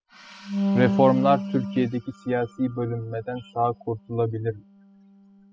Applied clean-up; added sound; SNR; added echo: classical method spectral subtraction.